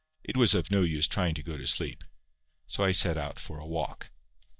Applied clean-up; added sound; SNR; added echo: neural mask model DeepFilterNet 3.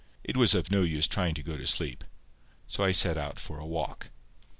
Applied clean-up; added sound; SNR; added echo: none; none; none; none.